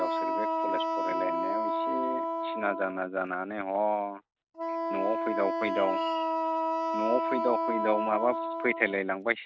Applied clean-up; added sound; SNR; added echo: neural mask model RNNoise.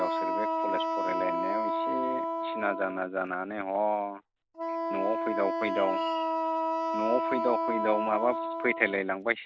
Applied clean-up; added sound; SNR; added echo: none; Wind instrument, woodwind instrument; -1 dB; none.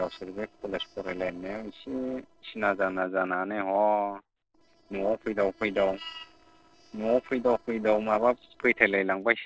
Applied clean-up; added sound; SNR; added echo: neural separator model SepFormer DNS4.